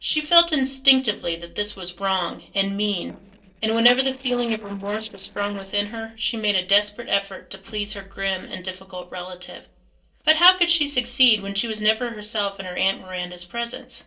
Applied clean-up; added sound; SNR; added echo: neural separator model SepFormer DNS4.